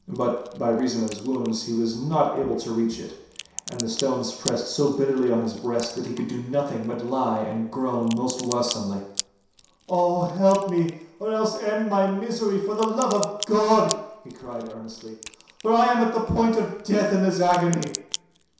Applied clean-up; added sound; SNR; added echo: none; Crack; 16 dB; reverberation time 0.7 s.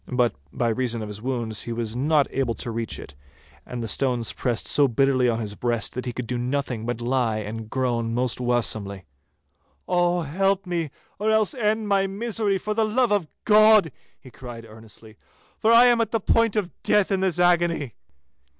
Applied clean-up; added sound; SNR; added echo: none; none; none; none.